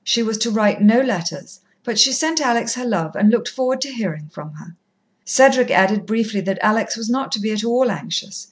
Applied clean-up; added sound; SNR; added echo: none; none; none; none.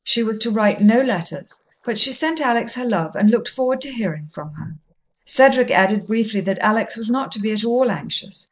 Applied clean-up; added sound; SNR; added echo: neural mask model Resemble Enhance denoiser.